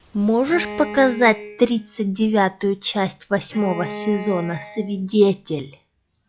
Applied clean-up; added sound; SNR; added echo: classical method log-MMSE.